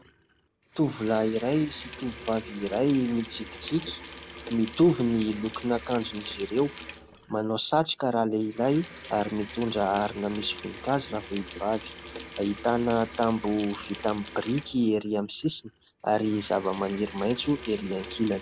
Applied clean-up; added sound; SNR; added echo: none; Sink (filling or washing) / Water tap, faucet; 13 dB; none.